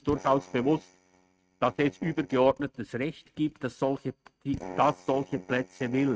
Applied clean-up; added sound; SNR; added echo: neural mask model RNNoise.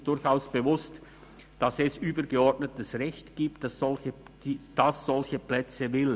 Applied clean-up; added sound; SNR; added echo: none; none; none; none.